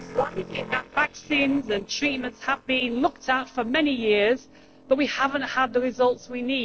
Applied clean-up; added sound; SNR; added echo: neural separator model SepFormer DNS4.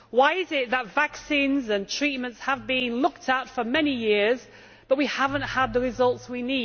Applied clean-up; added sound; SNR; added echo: none; none; none; none.